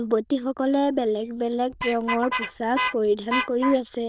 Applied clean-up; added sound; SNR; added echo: neural diffusion model UNIVERSE++.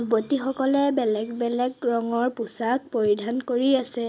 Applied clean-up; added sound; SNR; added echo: none; none; none; none.